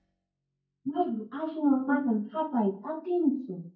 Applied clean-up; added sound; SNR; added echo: neural mask model DeepFilterNet 3.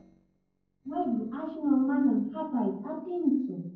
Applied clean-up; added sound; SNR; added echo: neural separator model SepFormer DNS4.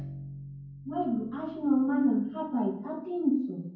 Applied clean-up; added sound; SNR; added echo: none; Bowed string instrument; 17 dB; reverberation time 0.9 s.